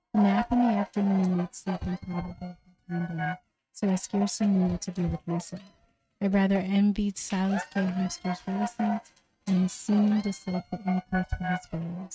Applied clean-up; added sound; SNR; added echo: neural mask model RNNoise.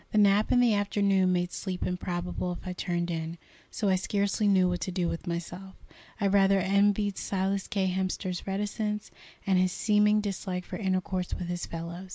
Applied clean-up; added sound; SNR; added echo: none; none; none; none.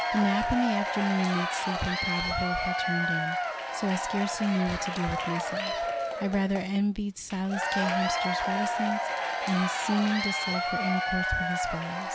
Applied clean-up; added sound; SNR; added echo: none; Applause / Crowd / Cheering; 0 dB; none.